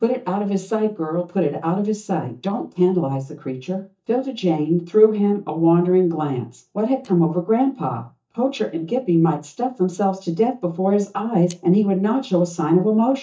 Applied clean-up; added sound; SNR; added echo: neural mask model DeepFilterNet 3.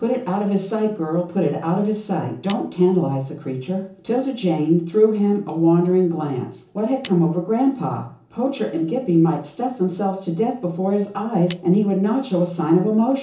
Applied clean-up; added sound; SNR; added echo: none; Cutlery, silverware; 15 dB; reverberation time 0.7 s.